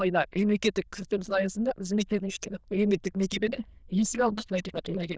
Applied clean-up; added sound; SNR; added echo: neural diffusion model UNIVERSE++.